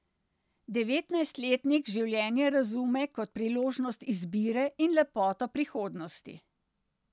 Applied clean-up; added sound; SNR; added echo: none; none; none; none.